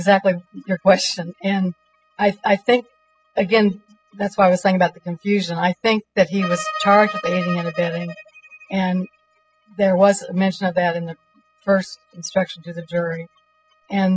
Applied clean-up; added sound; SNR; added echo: classical method spectral subtraction.